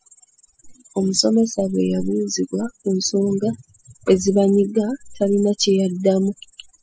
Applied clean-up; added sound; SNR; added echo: classical method spectral subtraction.